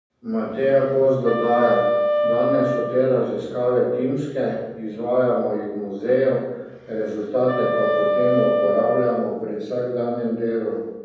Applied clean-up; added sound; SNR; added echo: none; Wind instrument, woodwind instrument; 1 dB; reverberation time 1.1 s.